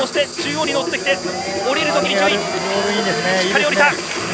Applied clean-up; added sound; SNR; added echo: none; Insect; 13 dB; none.